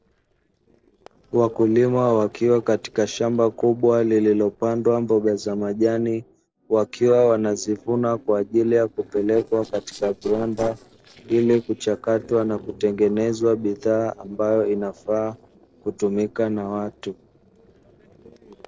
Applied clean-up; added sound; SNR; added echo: neural separator model SepFormer DNS4.